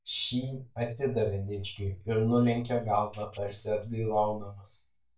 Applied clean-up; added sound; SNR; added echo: neural mask model DeepFilterNet 3.